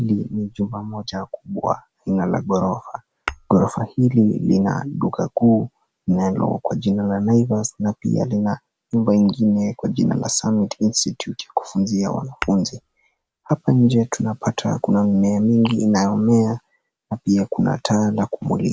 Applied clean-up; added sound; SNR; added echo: none; Tap / Glass; 16 dB; none.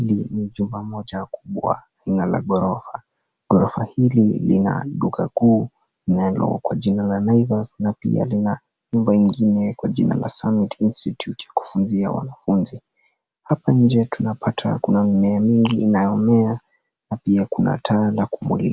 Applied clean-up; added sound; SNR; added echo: none; none; none; none.